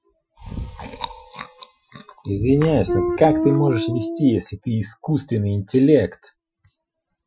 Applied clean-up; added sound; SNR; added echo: classical method Wiener filter.